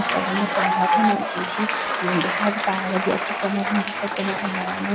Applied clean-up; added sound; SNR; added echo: none; Applause / Crowd / Cheering; -2 dB; none.